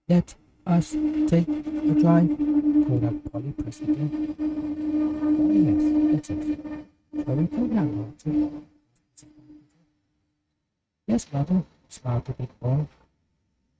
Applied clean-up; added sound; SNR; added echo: neural mask model RNNoise.